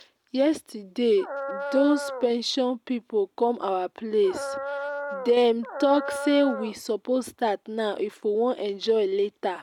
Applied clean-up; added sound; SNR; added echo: none; Dog; 7 dB; none.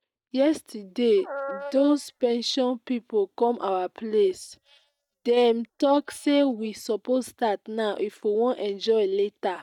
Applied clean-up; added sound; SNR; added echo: neural mask model DeepFilterNet 3.